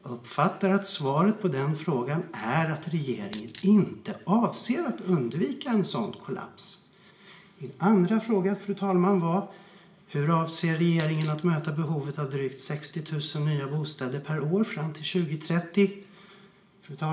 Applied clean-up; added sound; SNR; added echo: none; Coin (dropping); 8 dB; reverberation time 1.5 s.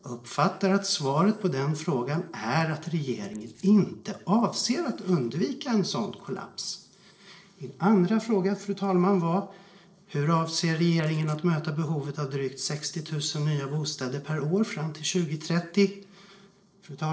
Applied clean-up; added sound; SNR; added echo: neural separator model SepFormer DNS4.